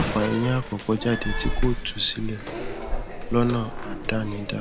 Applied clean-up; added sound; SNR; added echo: none; Slam; 2 dB; none.